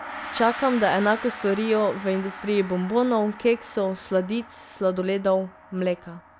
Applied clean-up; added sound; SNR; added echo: none; Gong; 14 dB; none.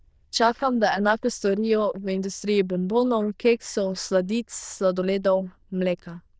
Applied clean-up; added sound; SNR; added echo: neural diffusion model UNIVERSE++.